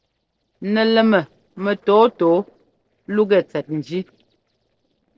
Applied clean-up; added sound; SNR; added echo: neural separator model SepFormer DNS4.